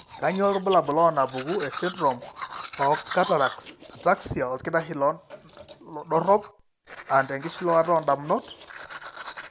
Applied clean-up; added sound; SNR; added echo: none; Domestic sounds, home sounds; 13 dB; none.